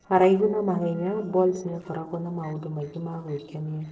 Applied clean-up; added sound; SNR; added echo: neural separator model SepFormer DNS4.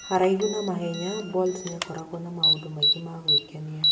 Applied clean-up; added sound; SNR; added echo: none; Alarm; 0 dB; reverberation time 1.0 s.